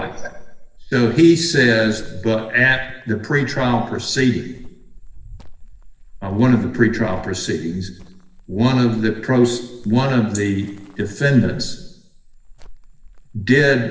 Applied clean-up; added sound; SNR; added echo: none; Cricket; 16 dB; reverberation time 1.0 s.